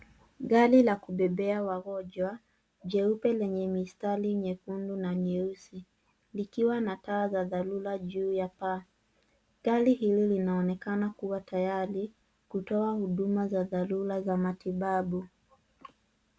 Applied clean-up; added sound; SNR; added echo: none; none; none; none.